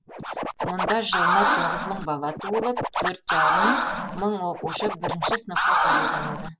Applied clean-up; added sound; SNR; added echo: none; Scratching (performance technique); -4 dB; none.